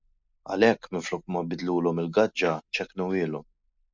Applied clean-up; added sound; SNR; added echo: neural mask model Resemble Enhance denoiser.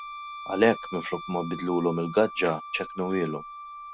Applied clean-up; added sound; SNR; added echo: none; Wind instrument, woodwind instrument; 12 dB; none.